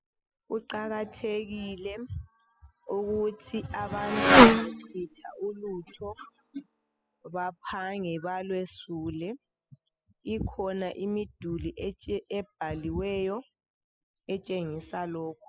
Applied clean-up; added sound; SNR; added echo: classical method spectral subtraction.